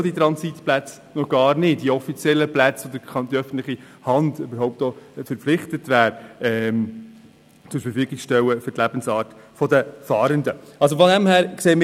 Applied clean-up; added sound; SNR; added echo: none; none; none; none.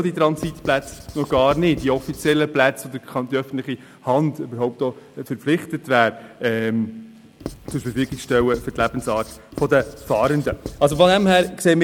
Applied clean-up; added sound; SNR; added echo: none; Writing; 15 dB; none.